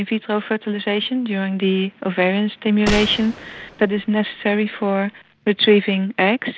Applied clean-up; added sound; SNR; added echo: none; Gunshot, gunfire; 11 dB; none.